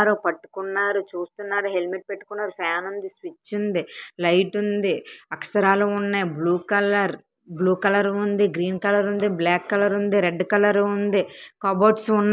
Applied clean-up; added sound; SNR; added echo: none; none; none; none.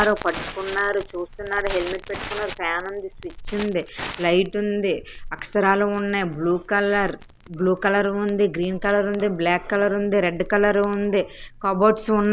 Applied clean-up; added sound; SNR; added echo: none; Crackle; 15 dB; none.